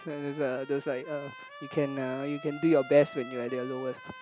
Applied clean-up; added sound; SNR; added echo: none; Trumpet; 16 dB; none.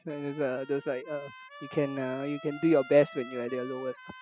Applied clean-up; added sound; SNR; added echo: classical method spectral subtraction.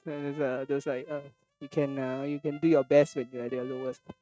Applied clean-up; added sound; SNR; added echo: neural mask model RNNoise.